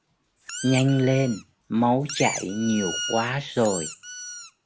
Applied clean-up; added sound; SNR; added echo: none; Squeak; 11 dB; none.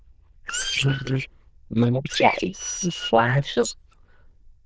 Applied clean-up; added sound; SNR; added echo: neural diffusion model UNIVERSE++.